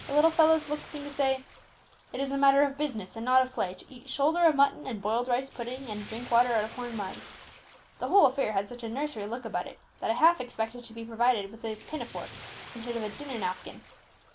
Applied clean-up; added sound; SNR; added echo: none; Bathtub (filling or washing); 20 dB; none.